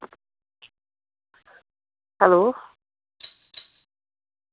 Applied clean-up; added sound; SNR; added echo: none; Rattle (instrument); 1 dB; none.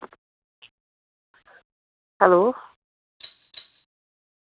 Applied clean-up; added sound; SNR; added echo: neural mask model RNNoise.